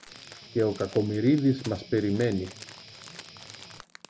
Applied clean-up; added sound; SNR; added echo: none; Crumpling, crinkling + Guitar; 18 dB; none.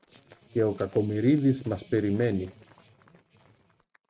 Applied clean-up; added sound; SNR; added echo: neural mask model RNNoise.